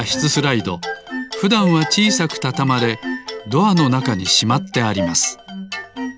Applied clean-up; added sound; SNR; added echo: none; Wind instrument, woodwind instrument; 15 dB; none.